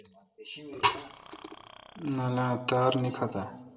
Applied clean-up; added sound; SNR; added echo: none; Burping, eructation; 20 dB; reverberation time 1.2 s.